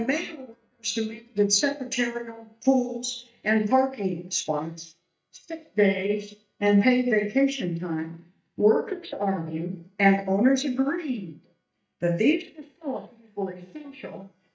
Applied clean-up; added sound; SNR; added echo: neural mask model DeepFilterNet 3.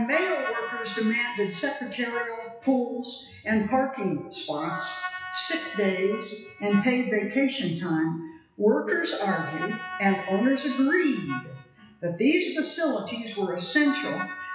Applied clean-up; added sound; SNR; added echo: classical method WPE with log-MMSE.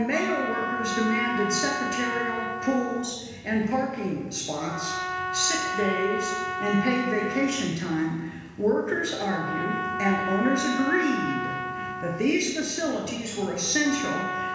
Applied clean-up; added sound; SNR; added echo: none; Trumpet; 5 dB; reverberation time 1.1 s.